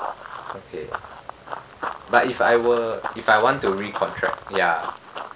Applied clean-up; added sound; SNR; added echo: none; Run; 10 dB; none.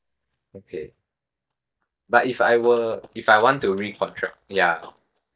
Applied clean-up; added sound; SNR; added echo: neural mask model DeepFilterNet 3.